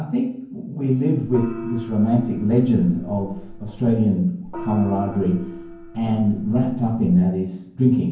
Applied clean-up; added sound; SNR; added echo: none; Gong; 14 dB; reverberation time 0.9 s.